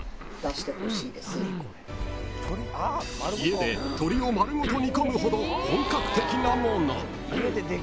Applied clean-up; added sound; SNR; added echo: none; Cough + Hands; 9 dB; none.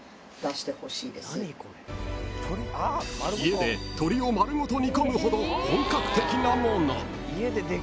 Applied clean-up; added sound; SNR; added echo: none; none; none; none.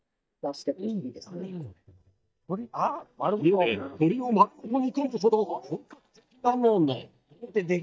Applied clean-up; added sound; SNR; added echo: neural mask model DeepFilterNet 3.